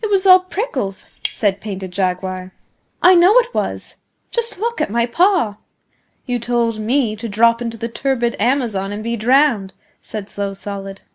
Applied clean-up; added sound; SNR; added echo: neural mask model Resemble Enhance denoiser.